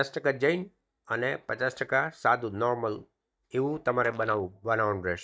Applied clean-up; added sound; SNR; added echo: neural mask model DeepFilterNet 3.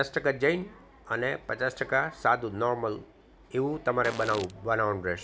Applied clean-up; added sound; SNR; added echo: none; Fart; 13 dB; none.